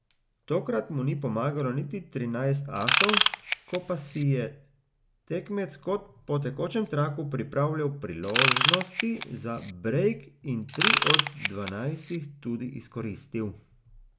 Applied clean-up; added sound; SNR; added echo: none; Ratchet, pawl / Tools; -5 dB; none.